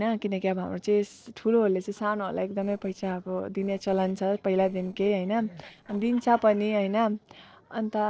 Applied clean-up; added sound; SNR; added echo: neural separator model SepFormer DNS4.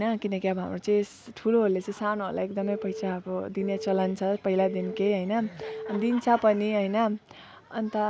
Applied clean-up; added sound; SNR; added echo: none; Telephone; 11 dB; none.